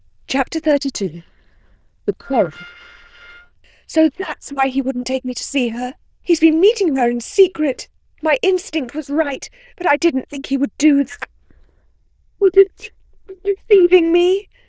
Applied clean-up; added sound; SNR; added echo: neural diffusion model UNIVERSE++.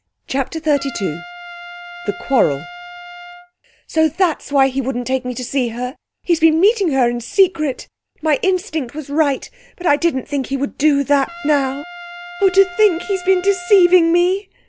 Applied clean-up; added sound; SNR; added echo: none; Trumpet; 16 dB; none.